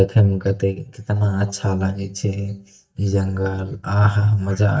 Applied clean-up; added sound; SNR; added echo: neural mask model DeepFilterNet 3.